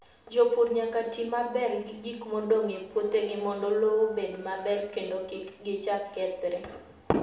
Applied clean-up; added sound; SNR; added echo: none; none; none; reverberation time 0.6 s.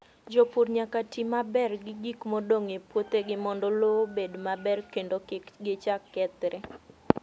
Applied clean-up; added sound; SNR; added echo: none; none; none; none.